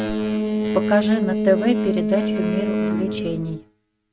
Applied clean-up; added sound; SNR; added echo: neural mask model RNNoise.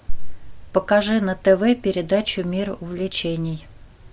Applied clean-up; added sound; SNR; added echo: none; none; none; none.